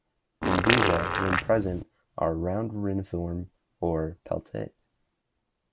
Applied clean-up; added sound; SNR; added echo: none; Fart; -4 dB; none.